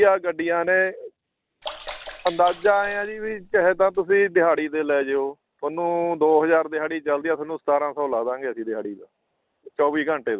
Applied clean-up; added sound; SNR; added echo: none; Sink (filling or washing) / Water / Splash, splatter; 14 dB; none.